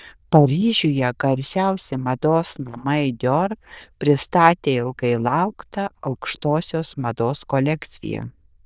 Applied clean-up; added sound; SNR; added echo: neural diffusion model UNIVERSE++.